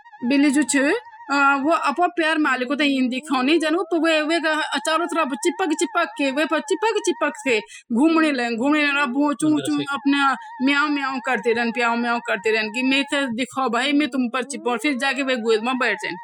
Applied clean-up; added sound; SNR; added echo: classical method spectral subtraction.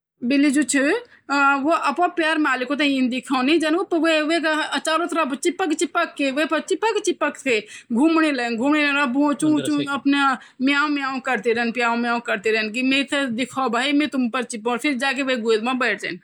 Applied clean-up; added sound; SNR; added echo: none; none; none; none.